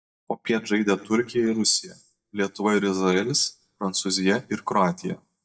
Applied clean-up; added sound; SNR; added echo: neural mask model DeepFilterNet 3.